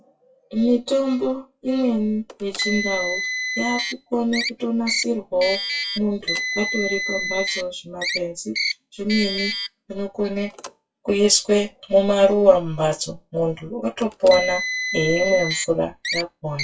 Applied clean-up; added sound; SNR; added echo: classical method WPE with log-MMSE.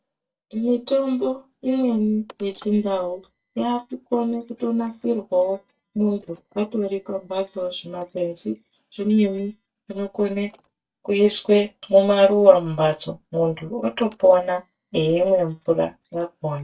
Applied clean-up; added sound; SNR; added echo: neural mask model DeepFilterNet 3.